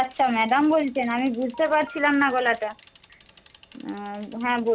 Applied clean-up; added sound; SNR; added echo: none; Bicycle + Telephone; 20 dB; none.